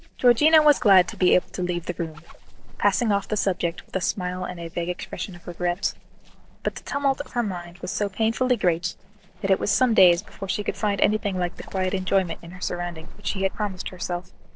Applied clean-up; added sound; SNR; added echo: neural separator model SepFormer DNS4.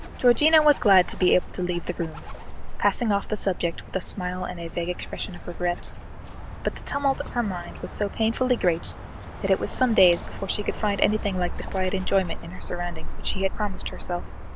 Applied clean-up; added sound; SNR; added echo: none; Bird; 5 dB; none.